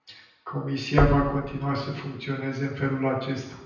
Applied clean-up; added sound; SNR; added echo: none; Knock; 5 dB; reverberation time 0.9 s.